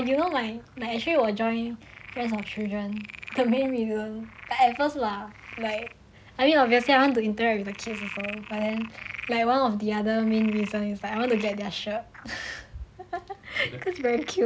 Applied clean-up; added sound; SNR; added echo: none; Frog; 17 dB; none.